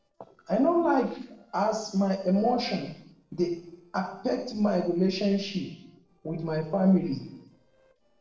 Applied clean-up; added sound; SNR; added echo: neural separator model SepFormer DNS4.